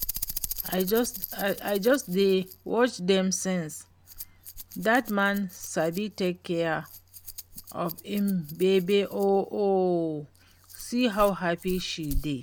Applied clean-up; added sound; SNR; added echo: none; Rattle; 12 dB; none.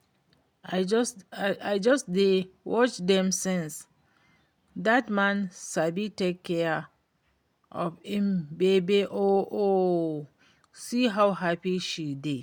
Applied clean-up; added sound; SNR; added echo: none; none; none; none.